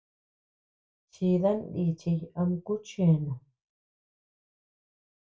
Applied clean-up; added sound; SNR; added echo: none; none; none; reverberation time 0.2 s.